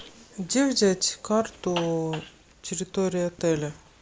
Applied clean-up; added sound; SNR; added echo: none; Zipper (clothing); 18 dB; none.